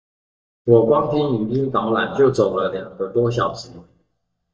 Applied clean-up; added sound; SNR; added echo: neural mask model DeepFilterNet 3.